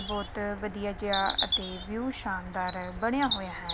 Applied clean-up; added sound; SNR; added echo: none; Bird vocalization, bird call, bird song; -2 dB; none.